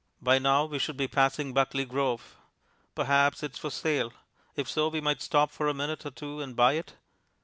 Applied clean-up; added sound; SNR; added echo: none; none; none; none.